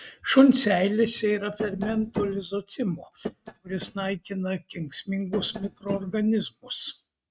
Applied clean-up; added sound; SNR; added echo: neural mask model RNNoise.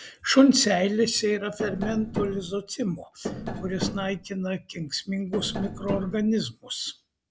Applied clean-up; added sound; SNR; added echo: none; Tap; 7 dB; none.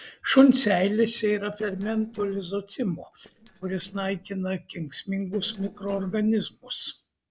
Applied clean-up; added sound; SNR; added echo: neural separator model SepFormer DNS4.